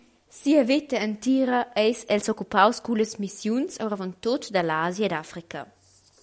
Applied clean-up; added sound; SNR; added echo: none; none; none; none.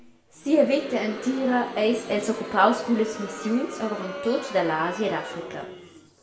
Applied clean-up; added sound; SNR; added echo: none; Crowd; 11 dB; reverberation time 0.6 s.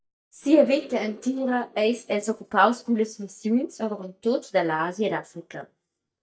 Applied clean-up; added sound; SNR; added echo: neural mask model DeepFilterNet 3.